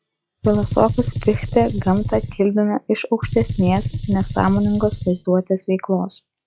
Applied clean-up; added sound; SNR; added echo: classical method log-MMSE.